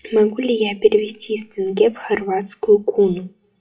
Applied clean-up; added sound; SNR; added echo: classical method WPE with log-MMSE.